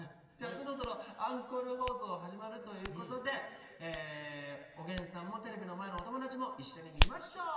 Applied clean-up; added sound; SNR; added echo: none; Hands; -2 dB; reverberation time 2.3 s.